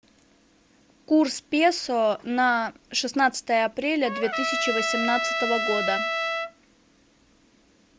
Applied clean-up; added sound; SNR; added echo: none; Trumpet; 1 dB; none.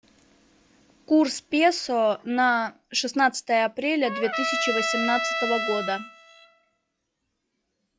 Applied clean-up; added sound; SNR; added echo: classical method log-MMSE.